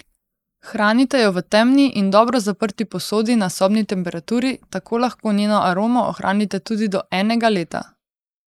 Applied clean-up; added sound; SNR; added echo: neural mask model Resemble Enhance denoiser.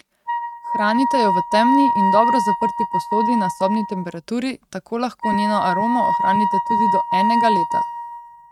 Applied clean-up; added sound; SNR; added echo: neural mask model RNNoise.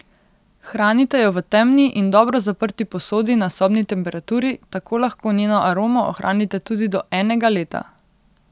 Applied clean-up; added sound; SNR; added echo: none; none; none; none.